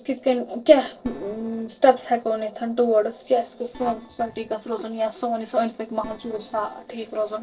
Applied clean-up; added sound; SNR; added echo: neural separator model SepFormer DNS4.